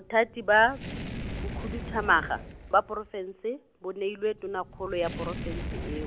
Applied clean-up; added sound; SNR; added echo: none; Fire; 9 dB; none.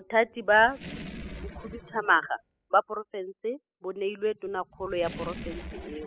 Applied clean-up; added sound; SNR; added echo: classical method spectral subtraction.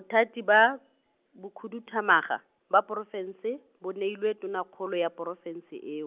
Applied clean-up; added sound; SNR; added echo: none; none; none; none.